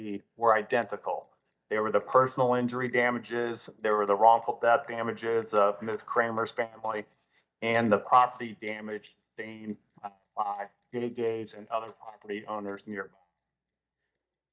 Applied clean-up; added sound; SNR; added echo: neural mask model DeepFilterNet 3.